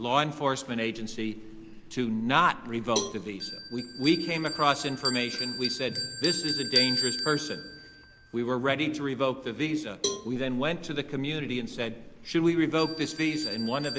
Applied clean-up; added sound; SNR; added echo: none; Bell + Cowbell; 7 dB; none.